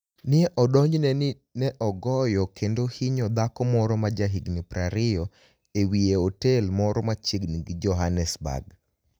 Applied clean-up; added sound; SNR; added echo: none; none; none; none.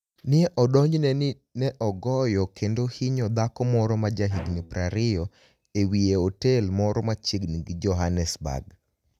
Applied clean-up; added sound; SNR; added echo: none; Bowed string instrument; 19 dB; none.